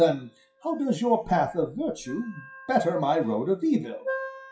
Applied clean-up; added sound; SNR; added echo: classical method WPE with log-MMSE.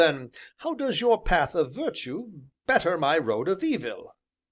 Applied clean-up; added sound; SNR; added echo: none; none; none; none.